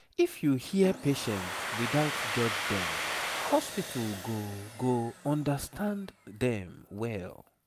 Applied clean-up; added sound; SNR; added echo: none; Domestic sounds, home sounds; 7 dB; none.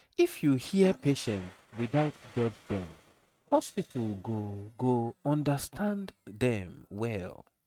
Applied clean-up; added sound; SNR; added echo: neural mask model RNNoise.